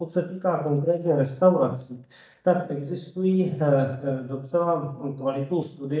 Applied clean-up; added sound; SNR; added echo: neural mask model DeepFilterNet 3.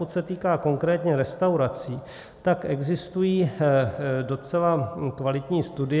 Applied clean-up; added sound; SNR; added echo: none; none; none; none.